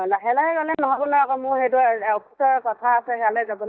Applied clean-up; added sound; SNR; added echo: neural mask model DeepFilterNet 3.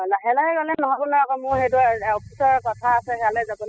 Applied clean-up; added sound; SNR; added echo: classical method spectral subtraction.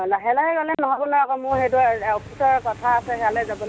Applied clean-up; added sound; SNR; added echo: none; Fire; 20 dB; none.